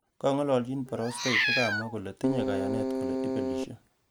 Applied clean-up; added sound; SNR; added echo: none; Meow + Keyboard (musical); -2 dB; none.